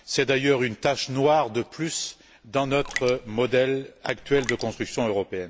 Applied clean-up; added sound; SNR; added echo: none; Raindrop; 11 dB; none.